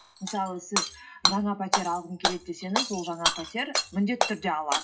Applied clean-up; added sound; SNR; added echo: classical method WPE with log-MMSE.